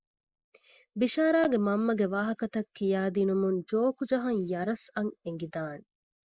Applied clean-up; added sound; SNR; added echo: neural mask model Resemble Enhance denoiser.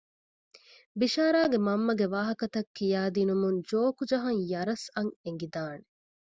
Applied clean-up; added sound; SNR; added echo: none; none; none; none.